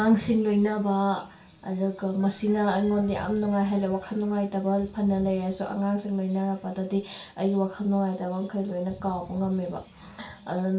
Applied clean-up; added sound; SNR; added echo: none; none; none; reverberation time 0.3 s.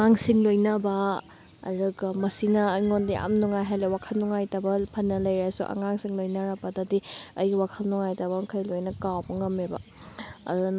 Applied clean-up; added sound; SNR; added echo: none; none; none; none.